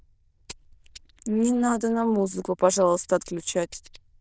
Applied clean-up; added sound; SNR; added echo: neural diffusion model UNIVERSE++.